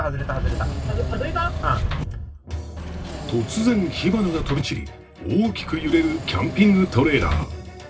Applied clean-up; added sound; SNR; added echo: none; Engine / Mechanisms; 8 dB; reverberation time 0.4 s.